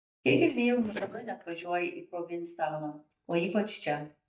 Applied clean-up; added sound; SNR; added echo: neural mask model DeepFilterNet 3.